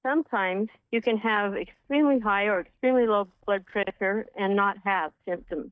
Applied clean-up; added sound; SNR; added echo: neural mask model DeepFilterNet 3.